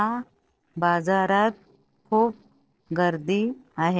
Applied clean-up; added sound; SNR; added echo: neural separator model SepFormer DNS4.